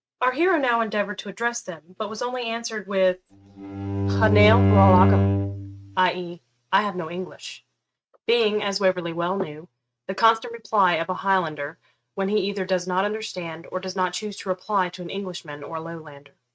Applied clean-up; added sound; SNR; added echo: neural mask model RNNoise.